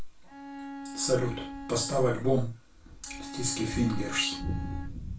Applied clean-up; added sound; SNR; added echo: none; Bowed string instrument; 11 dB; reverberation time 0.2 s.